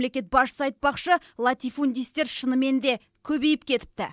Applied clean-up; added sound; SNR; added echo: none; none; none; none.